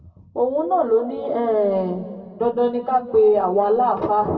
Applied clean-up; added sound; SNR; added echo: none; none; none; reverberation time 1.8 s.